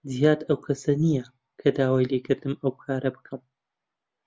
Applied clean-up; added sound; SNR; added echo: none; none; none; none.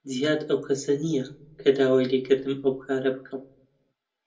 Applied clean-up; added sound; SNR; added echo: none; none; none; reverberation time 0.2 s.